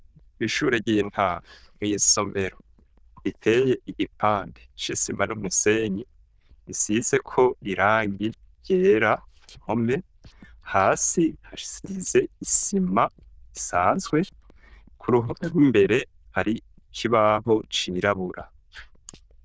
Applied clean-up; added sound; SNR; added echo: neural diffusion model UNIVERSE++.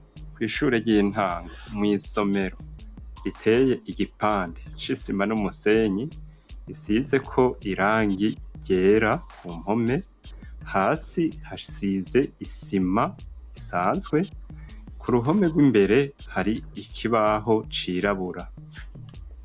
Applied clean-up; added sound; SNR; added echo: none; Drum kit; 17 dB; none.